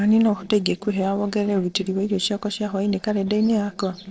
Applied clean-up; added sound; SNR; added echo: neural separator model SepFormer DNS4.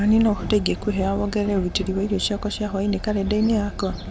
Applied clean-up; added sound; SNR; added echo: none; Train; 9 dB; none.